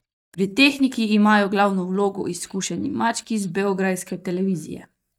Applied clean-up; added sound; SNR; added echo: neural mask model DeepFilterNet 3.